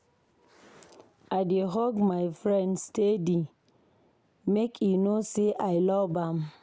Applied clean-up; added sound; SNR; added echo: none; none; none; none.